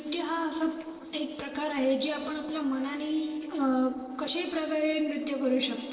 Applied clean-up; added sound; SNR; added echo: neural separator model SepFormer DNS4.